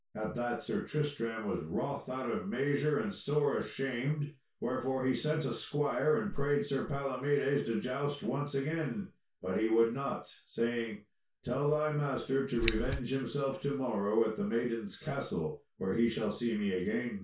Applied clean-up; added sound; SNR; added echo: none; Scissors; -4 dB; reverberation time 0.2 s.